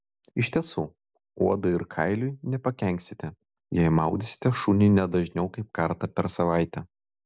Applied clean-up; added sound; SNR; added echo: none; none; none; none.